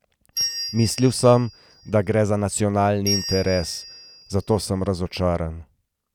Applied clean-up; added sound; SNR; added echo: none; Bell; 10 dB; none.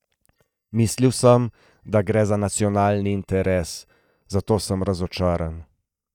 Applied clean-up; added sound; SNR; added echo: neural mask model DeepFilterNet 3.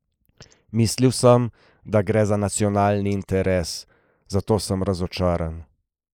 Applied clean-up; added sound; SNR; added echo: neural mask model Resemble Enhance denoiser.